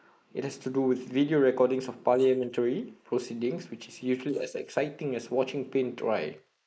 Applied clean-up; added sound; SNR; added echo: neural mask model Resemble Enhance denoiser.